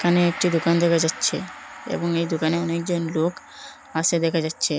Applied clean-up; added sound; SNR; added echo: none; Gong; 16 dB; none.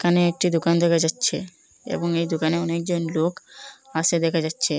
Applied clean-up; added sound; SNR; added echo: none; none; none; none.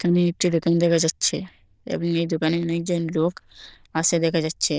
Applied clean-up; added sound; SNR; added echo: neural diffusion model UNIVERSE++.